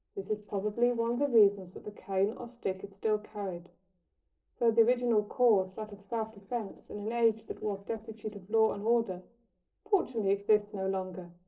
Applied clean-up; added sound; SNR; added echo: neural separator model SepFormer DNS4.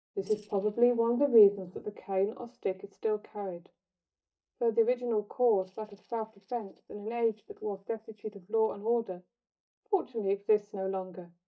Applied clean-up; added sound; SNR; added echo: neural mask model DeepFilterNet 3.